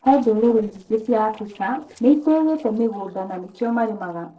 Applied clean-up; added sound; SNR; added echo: neural separator model SepFormer DNS4.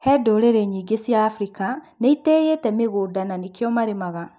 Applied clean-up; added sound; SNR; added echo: none; none; none; none.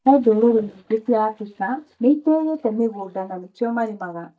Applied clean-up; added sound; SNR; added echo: neural mask model DeepFilterNet 3.